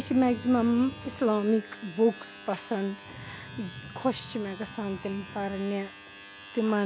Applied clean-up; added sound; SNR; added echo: none; none; none; none.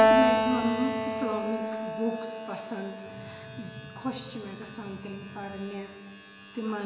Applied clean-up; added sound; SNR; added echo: none; Keyboard (musical); -3 dB; reverberation time 2.9 s.